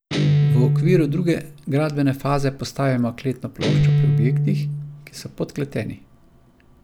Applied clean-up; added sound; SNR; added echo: none; Guitar; -2 dB; none.